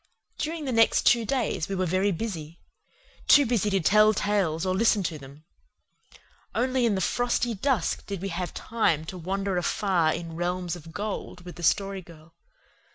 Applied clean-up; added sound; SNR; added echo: none; none; none; none.